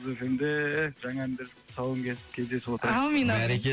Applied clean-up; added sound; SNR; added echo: none; none; none; none.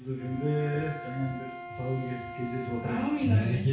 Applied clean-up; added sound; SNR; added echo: none; Bowed string instrument; 12 dB; reverberation time 0.6 s.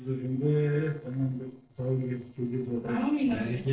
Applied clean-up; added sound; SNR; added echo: neural separator model SepFormer DNS4.